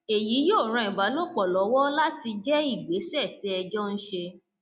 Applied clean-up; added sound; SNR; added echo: none; none; none; none.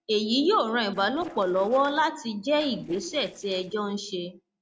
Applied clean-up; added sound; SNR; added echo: neural separator model SepFormer DNS4.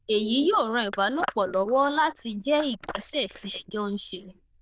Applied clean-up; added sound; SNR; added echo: neural diffusion model UNIVERSE++.